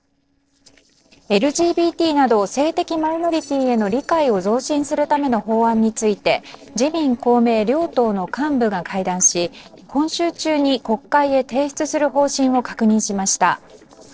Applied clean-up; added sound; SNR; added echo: neural separator model SepFormer DNS4.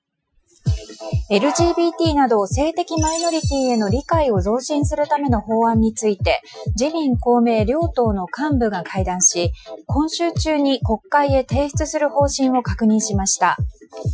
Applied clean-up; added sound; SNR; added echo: classical method Wiener filter.